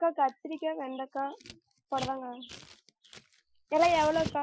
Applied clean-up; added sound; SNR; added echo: classical method Wiener filter.